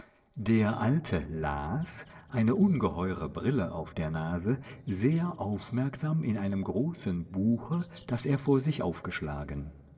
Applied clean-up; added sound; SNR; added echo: neural separator model SepFormer DNS4.